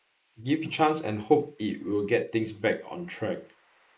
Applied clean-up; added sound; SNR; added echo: neural mask model Resemble Enhance denoiser.